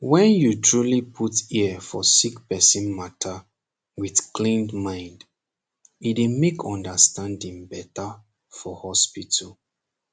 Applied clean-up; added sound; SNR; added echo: none; none; none; none.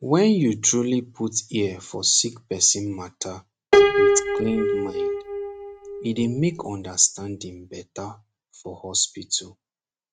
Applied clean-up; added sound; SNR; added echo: neural mask model RNNoise.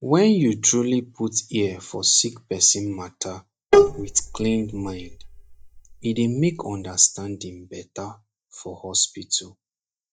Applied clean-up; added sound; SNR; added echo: neural mask model DeepFilterNet 3.